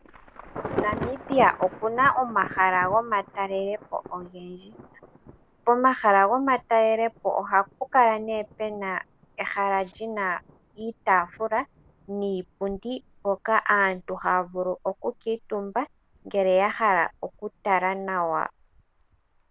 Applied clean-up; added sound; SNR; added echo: none; Thunder / Traffic noise, roadway noise / Rain / Insect; 16 dB; none.